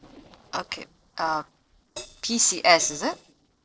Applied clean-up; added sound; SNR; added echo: neural separator model SepFormer DNS4.